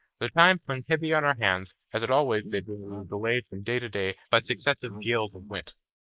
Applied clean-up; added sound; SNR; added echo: neural mask model Resemble Enhance denoiser.